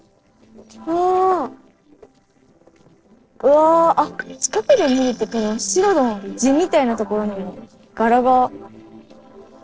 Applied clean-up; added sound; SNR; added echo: neural separator model SepFormer DNS4.